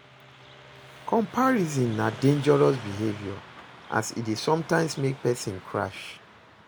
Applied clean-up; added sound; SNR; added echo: none; Car passing by; 17 dB; none.